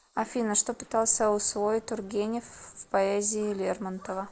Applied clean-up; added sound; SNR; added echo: neural mask model Resemble Enhance denoiser.